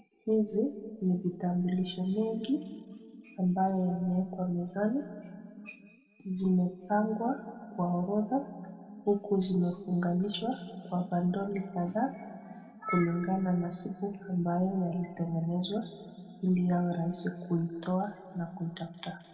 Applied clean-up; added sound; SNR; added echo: none; none; none; reverberation time 1.9 s.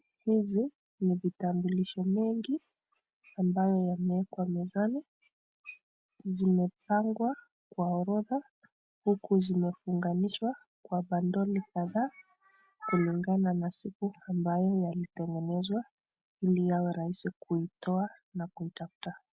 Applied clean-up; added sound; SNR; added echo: none; none; none; none.